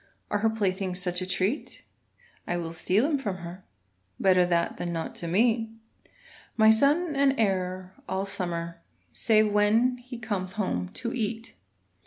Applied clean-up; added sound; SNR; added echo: none; none; none; none.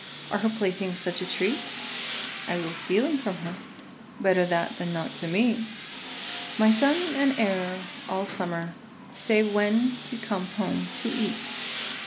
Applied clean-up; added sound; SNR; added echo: none; Tools; 10 dB; none.